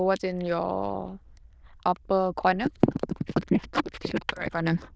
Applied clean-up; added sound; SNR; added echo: neural diffusion model UNIVERSE++.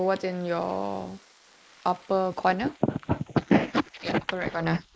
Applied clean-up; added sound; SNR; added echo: neural mask model Resemble Enhance denoiser.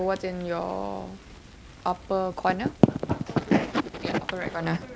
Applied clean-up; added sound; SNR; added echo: none; Fire; 18 dB; none.